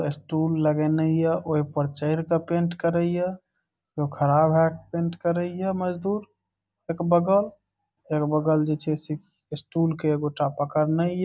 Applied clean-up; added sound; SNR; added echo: none; none; none; none.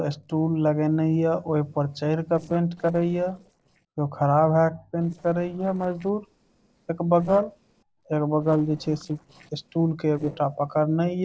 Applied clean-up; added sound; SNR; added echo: neural separator model SepFormer DNS4.